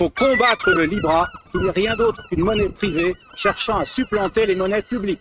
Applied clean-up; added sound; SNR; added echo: neural mask model RNNoise.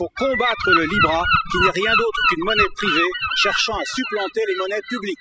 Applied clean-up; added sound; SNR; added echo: classical method spectral subtraction.